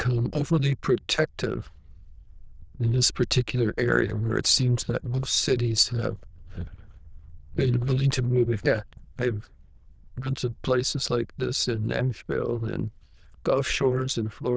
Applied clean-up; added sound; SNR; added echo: neural diffusion model UNIVERSE++.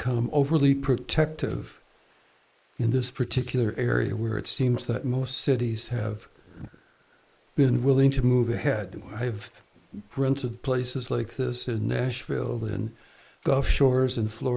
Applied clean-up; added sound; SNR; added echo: neural mask model Resemble Enhance denoiser.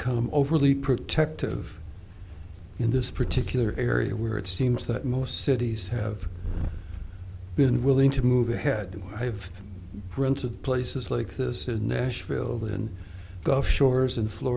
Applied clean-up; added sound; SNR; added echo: none; Purr; 9 dB; none.